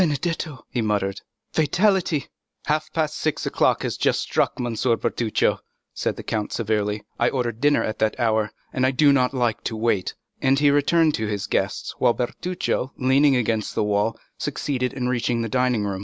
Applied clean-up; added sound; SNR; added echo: none; none; none; none.